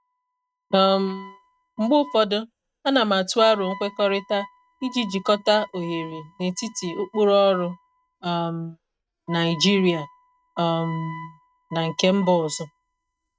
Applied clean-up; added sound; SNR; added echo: neural mask model RNNoise.